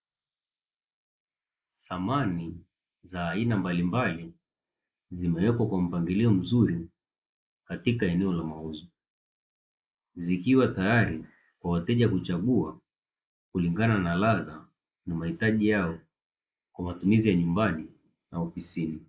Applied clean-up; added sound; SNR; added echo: neural mask model Resemble Enhance denoiser.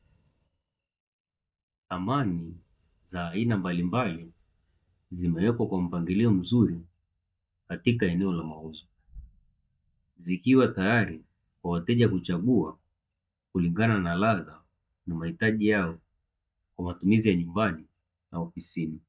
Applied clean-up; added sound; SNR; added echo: neural mask model DeepFilterNet 3.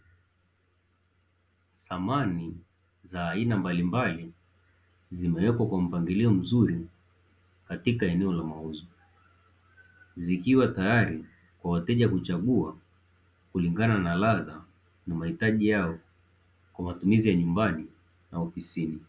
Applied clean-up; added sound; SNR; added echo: none; none; none; none.